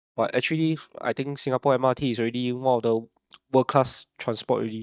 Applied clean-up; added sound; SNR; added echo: neural mask model DeepFilterNet 3.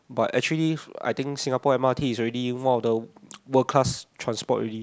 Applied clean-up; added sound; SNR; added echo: none; none; none; none.